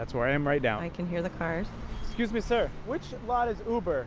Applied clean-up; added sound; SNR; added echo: none; none; none; none.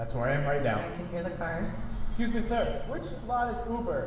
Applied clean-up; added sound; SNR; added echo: none; none; none; reverberation time 1.0 s.